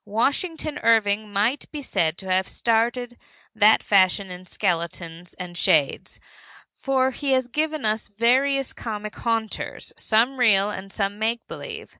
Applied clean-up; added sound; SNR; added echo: none; none; none; none.